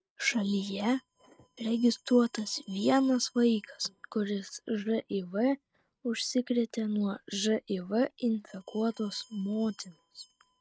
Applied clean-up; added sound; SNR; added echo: neural mask model RNNoise.